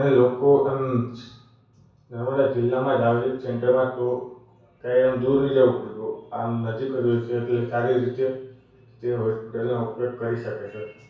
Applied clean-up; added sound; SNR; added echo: none; none; none; reverberation time 0.6 s.